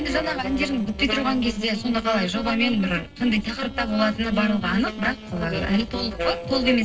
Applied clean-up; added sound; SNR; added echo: neural separator model SepFormer DNS4.